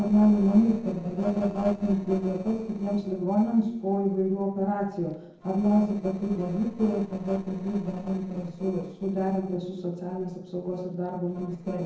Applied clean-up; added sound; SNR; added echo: neural separator model SepFormer DNS4.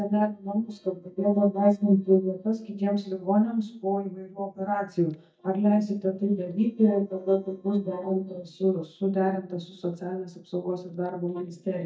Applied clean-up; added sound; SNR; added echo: neural mask model DeepFilterNet 3.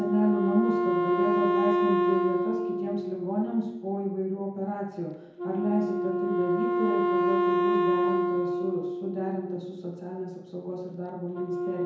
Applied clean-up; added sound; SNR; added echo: none; Wind instrument, woodwind instrument; -3 dB; reverberation time 1.0 s.